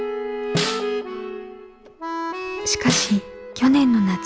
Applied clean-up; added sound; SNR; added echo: none; Snare drum; 7 dB; none.